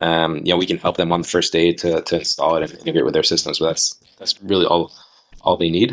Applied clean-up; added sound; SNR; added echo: neural mask model DeepFilterNet 3.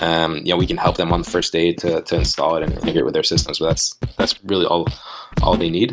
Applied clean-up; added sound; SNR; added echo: neural mask model RNNoise.